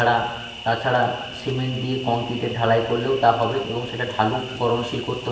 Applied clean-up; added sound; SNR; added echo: none; Cricket; 14 dB; reverberation time 1.4 s.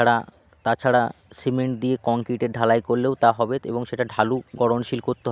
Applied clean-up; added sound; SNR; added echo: none; none; none; none.